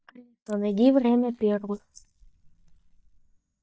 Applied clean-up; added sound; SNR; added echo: neural mask model DeepFilterNet 3.